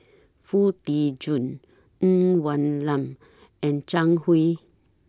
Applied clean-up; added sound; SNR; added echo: none; none; none; none.